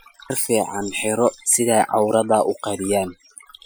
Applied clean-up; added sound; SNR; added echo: classical method Wiener filter.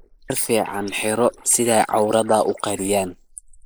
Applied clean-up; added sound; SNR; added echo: neural mask model Resemble Enhance denoiser.